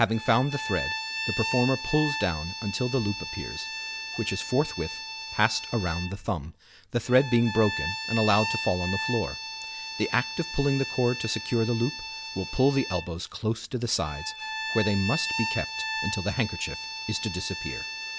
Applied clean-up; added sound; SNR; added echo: none; Bowed string instrument; 6 dB; none.